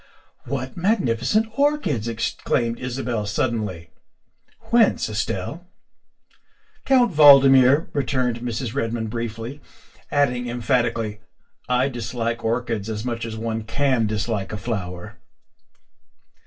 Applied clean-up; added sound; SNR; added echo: none; none; none; reverberation time 0.1 s.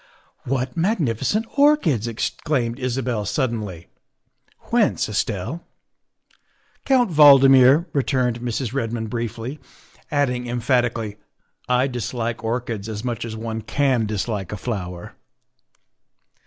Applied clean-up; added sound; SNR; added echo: none; none; none; none.